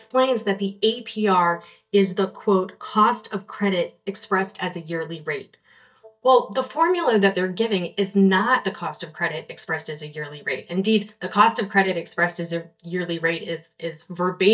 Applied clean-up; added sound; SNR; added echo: neural mask model DeepFilterNet 3.